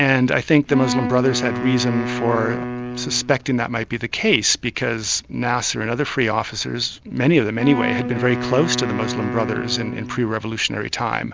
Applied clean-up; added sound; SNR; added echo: none; Wind instrument, woodwind instrument; 5 dB; none.